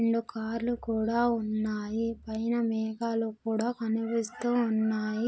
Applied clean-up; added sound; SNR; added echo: none; none; none; none.